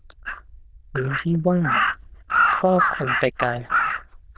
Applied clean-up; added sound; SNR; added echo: neural diffusion model UNIVERSE++.